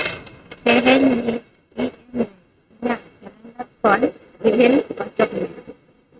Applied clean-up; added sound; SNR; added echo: neural mask model RNNoise.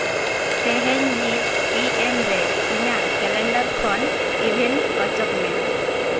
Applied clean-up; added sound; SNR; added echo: none; Water tap, faucet; -5 dB; none.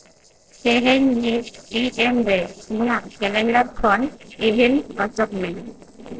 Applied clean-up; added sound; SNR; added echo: neural separator model SepFormer DNS4.